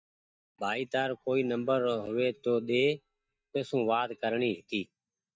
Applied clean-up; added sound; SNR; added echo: neural mask model DeepFilterNet 3.